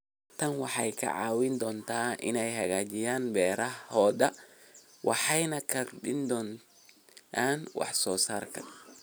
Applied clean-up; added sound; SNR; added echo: none; none; none; none.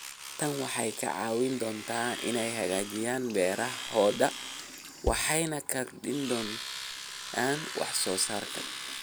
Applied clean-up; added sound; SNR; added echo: none; Domestic sounds, home sounds + Bass drum; 9 dB; none.